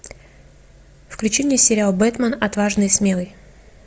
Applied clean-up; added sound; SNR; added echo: none; none; none; none.